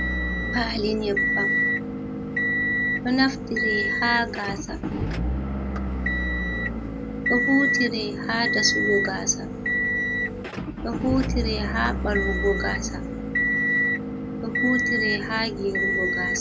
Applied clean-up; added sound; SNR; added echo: none; Motor vehicle (road) / Engine; -3 dB; none.